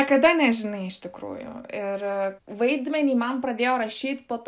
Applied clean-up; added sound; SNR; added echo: none; none; none; none.